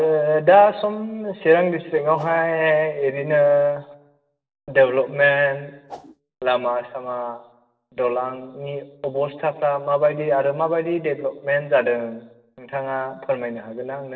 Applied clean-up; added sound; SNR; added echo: neural separator model SepFormer DNS4.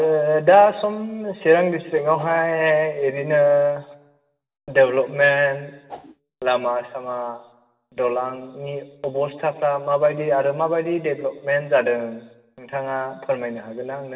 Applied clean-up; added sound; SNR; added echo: none; Whoosh, swoosh, swish; 18 dB; reverberation time 0.8 s.